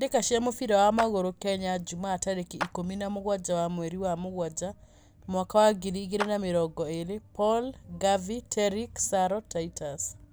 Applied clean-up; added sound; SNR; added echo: none; Clapping; 13 dB; none.